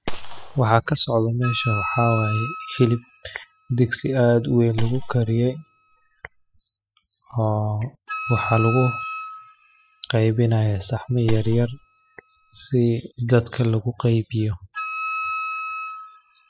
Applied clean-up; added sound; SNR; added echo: classical method spectral subtraction.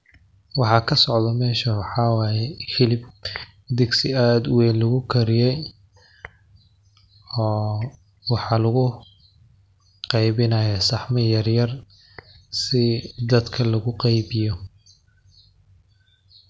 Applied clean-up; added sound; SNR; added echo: none; none; none; none.